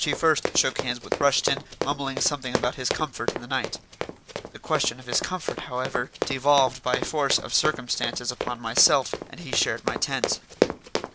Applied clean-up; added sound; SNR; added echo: none; Run; 5 dB; none.